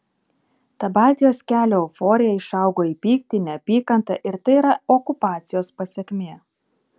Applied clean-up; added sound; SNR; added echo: none; none; none; none.